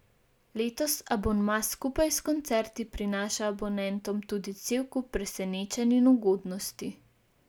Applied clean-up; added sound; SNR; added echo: none; none; none; none.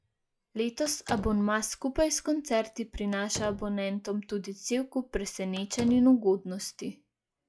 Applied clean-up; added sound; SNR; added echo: classical method log-MMSE.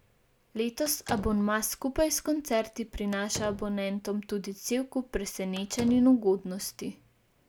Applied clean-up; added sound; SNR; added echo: none; Slam; 16 dB; none.